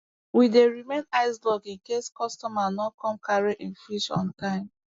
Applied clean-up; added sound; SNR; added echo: none; none; none; none.